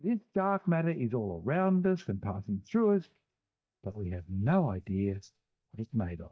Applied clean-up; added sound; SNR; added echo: neural mask model DeepFilterNet 3.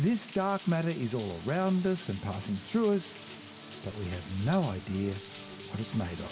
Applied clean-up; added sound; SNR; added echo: none; Rain; 13 dB; reverberation time 1.9 s.